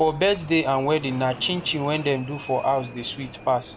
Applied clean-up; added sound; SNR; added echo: none; Fixed-wing aircraft, airplane; 17 dB; none.